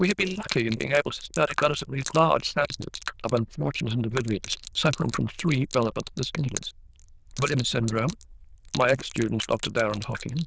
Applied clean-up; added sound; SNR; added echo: neural diffusion model UNIVERSE++.